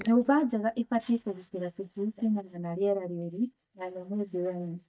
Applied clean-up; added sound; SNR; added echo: neural mask model DeepFilterNet 3.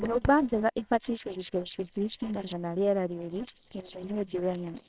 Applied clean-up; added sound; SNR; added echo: neural separator model SepFormer WHAMR!.